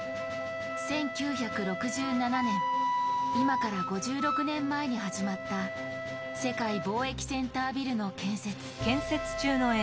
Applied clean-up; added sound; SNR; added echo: none; Wind instrument, woodwind instrument; 3 dB; none.